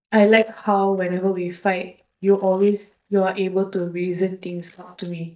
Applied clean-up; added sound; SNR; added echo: neural mask model DeepFilterNet 3.